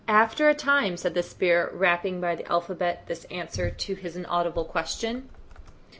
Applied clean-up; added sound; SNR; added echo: none; none; none; none.